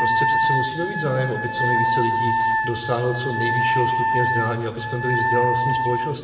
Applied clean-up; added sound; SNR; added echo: none; Wind instrument, woodwind instrument; -3 dB; reverberation time 1.5 s.